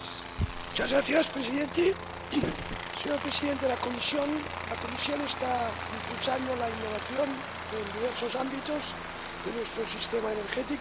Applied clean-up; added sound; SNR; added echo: none; Aircraft; 6 dB; none.